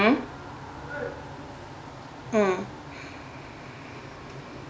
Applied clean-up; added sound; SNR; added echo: none; none; none; none.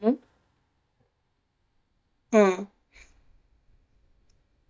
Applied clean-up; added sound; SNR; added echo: neural mask model DeepFilterNet 3.